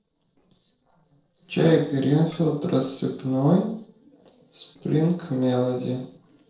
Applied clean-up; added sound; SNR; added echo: neural separator model SepFormer DNS4.